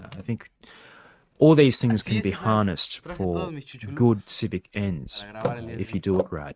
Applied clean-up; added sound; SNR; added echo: neural mask model RNNoise.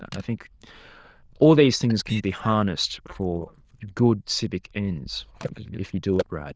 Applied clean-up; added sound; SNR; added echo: neural diffusion model UNIVERSE++.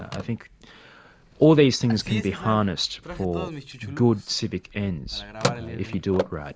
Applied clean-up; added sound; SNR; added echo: none; Telephone; 10 dB; none.